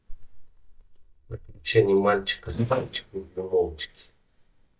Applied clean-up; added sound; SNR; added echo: neural mask model DeepFilterNet 3.